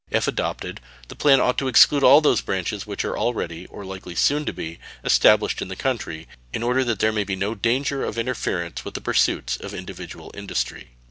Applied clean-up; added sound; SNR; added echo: none; none; none; none.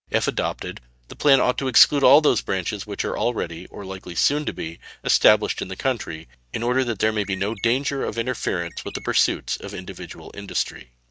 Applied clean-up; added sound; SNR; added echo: neural mask model RNNoise.